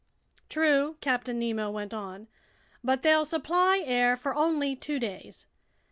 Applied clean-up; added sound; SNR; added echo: none; none; none; none.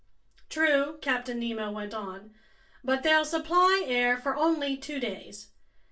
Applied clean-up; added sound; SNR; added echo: none; none; none; reverberation time 0.2 s.